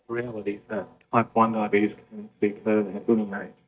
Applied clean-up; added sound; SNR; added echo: neural mask model DeepFilterNet 3.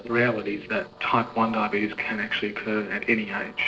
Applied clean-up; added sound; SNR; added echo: neural separator model SepFormer DNS4.